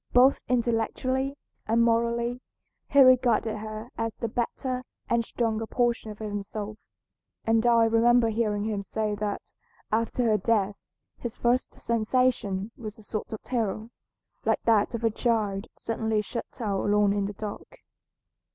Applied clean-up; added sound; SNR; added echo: none; none; none; none.